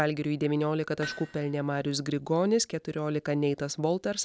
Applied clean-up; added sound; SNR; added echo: none; Hammer; 17 dB; none.